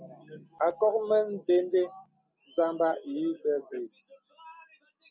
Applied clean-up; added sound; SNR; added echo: none; none; none; none.